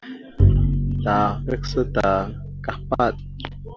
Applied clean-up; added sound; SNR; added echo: none; Bowed string instrument; -2 dB; none.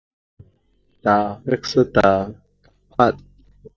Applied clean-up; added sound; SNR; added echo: neural mask model DeepFilterNet 3.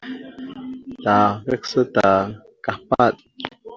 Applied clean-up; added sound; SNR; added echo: none; none; none; none.